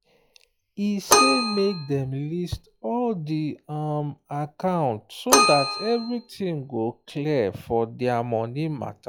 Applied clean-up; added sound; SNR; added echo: classical method log-MMSE.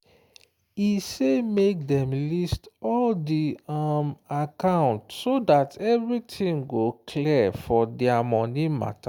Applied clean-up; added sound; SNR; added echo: none; none; none; none.